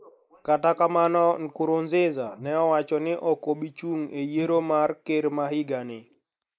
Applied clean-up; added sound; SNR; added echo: neural mask model Resemble Enhance denoiser.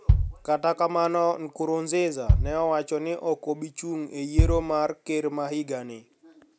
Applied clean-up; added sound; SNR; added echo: none; Bass drum; 1 dB; none.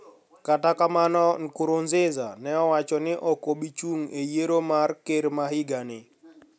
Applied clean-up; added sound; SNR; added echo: none; none; none; none.